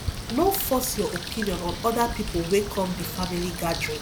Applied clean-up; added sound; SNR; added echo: none; Bird; 6 dB; none.